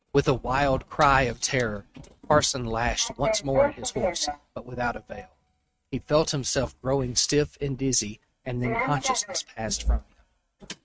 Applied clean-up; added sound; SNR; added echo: neural mask model RNNoise.